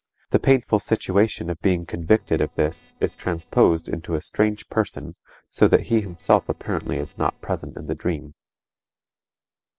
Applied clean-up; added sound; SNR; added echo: neural separator model SepFormer DNS4.